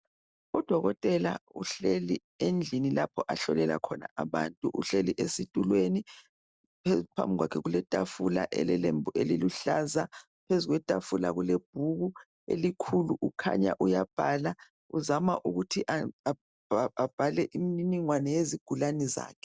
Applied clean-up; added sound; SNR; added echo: none; none; none; none.